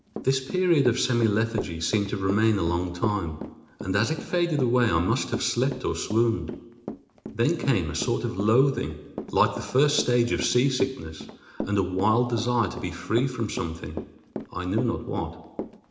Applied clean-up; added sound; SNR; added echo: none; Walk, footsteps / Run; 12 dB; reverberation time 0.8 s.